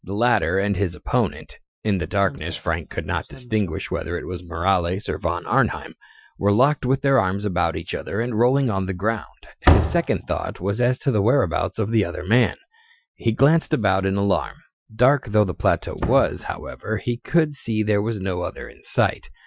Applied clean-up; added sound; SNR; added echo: classical method Wiener filter.